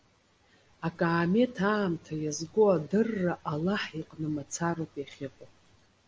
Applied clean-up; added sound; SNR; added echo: none; none; none; none.